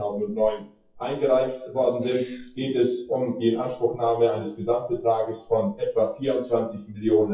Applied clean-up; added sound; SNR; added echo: classical method WPE with log-MMSE.